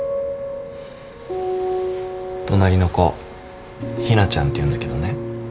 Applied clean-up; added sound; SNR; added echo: none; none; none; none.